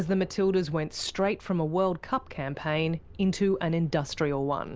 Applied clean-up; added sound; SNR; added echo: none; none; none; none.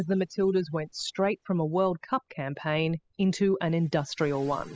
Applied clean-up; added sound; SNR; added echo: classical method spectral subtraction.